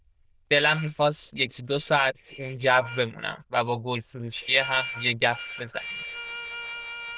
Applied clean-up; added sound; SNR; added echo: neural diffusion model UNIVERSE++.